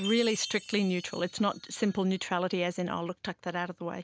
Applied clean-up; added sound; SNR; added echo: none; Chime; 17 dB; none.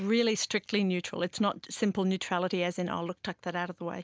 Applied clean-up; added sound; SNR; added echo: none; none; none; none.